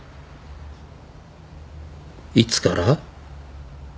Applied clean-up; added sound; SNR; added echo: none; none; none; none.